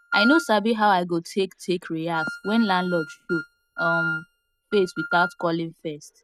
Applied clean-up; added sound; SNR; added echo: neural mask model RNNoise.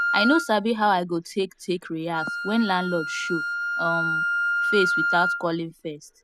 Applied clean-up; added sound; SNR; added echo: none; Wind instrument, woodwind instrument; 1 dB; none.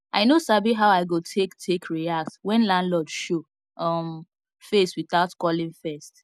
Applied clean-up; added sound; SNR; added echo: none; none; none; none.